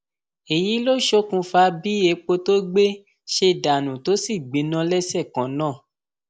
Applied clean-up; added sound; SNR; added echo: none; none; none; none.